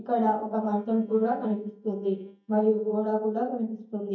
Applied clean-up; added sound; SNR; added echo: neural mask model DeepFilterNet 3.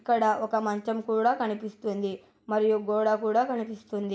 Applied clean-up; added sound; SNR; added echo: none; none; none; none.